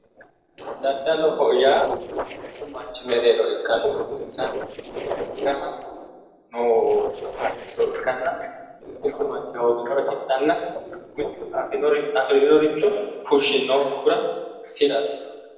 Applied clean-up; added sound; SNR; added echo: neural separator model SepFormer DNS4.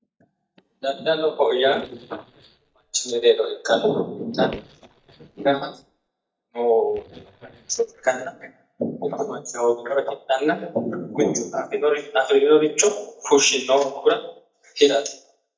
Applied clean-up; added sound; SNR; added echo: neural mask model DeepFilterNet 3.